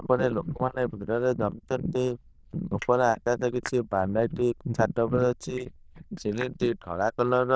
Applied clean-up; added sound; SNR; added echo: neural diffusion model UNIVERSE++.